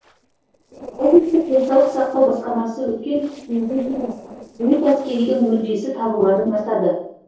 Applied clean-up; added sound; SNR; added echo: neural separator model SepFormer DNS4.